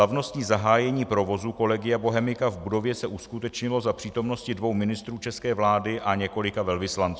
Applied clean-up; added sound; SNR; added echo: none; none; none; none.